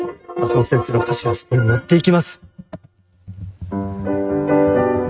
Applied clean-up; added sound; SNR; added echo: neural mask model RNNoise.